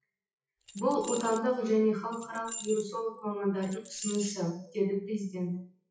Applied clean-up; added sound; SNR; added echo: classical method WPE with log-MMSE.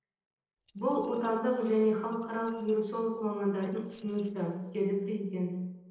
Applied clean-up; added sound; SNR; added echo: neural separator model SepFormer DNS4.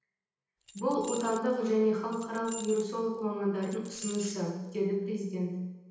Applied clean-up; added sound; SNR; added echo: none; Keys jangling; 15 dB; reverberation time 0.9 s.